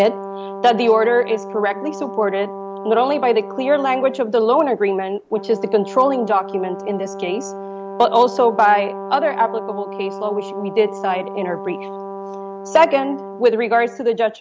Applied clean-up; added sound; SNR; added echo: none; Brass instrument; 12 dB; none.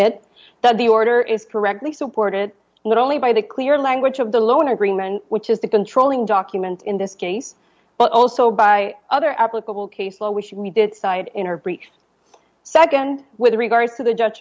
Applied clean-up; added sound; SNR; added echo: none; none; none; none.